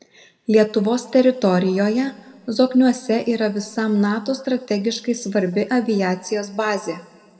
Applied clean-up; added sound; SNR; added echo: none; none; none; reverberation time 1.4 s.